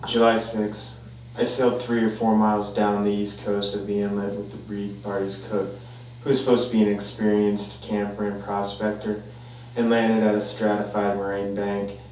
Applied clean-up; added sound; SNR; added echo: none; Mechanical fan; 18 dB; reverberation time 0.5 s.